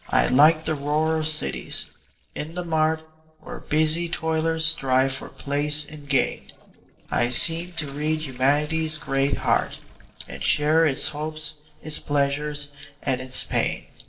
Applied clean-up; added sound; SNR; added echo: neural separator model SepFormer DNS4.